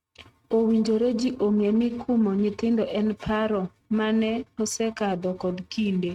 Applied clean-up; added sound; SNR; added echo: neural mask model RNNoise.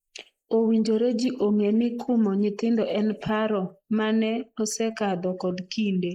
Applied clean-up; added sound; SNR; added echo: neural mask model Resemble Enhance denoiser.